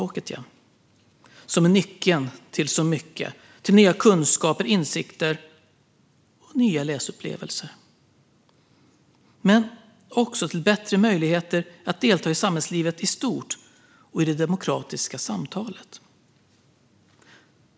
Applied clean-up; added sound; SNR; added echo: none; none; none; none.